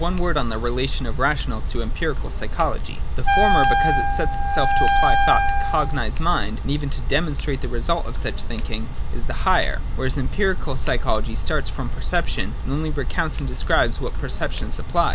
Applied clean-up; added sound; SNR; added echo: none; Tick + Wind instrument, woodwind instrument; -5 dB; none.